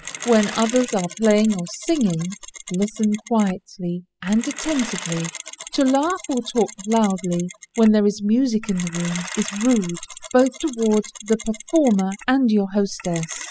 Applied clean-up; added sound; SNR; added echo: classical method spectral subtraction.